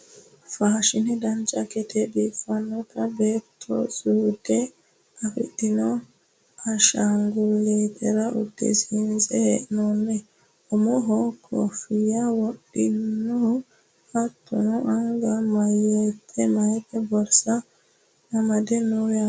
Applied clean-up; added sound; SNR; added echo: none; none; none; none.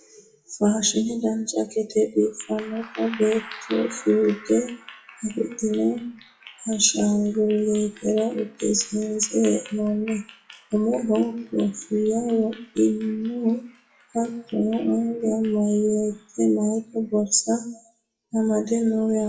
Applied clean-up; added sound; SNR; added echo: classical method WPE with log-MMSE.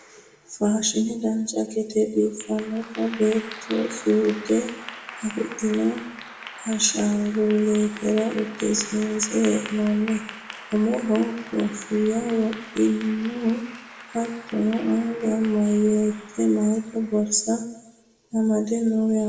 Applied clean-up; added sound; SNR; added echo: none; Applause / Clapping; 17 dB; reverberation time 0.7 s.